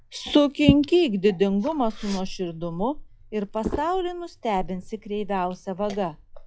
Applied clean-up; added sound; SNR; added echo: classical method log-MMSE.